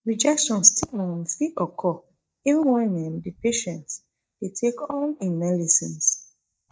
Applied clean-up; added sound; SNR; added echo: neural mask model DeepFilterNet 3.